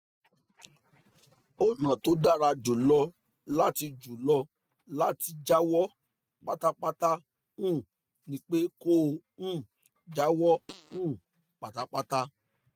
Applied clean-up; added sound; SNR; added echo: neural mask model RNNoise.